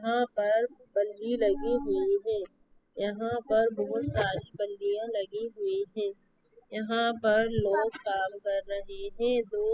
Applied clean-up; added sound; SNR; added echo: classical method spectral subtraction.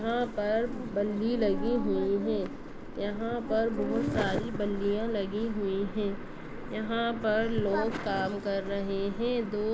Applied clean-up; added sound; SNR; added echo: none; Livestock, farm animals, working animals; 10 dB; none.